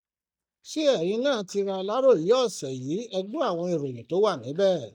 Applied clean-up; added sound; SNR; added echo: neural mask model DeepFilterNet 3.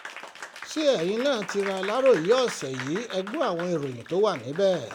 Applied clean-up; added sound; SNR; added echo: none; Applause; 13 dB; none.